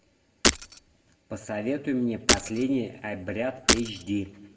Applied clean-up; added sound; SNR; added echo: none; Shatter; -3 dB; reverberation time 1.3 s.